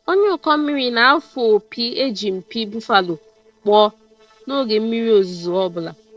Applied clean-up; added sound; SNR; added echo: neural separator model SepFormer DNS4.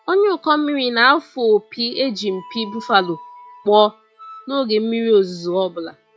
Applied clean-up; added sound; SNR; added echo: classical method log-MMSE.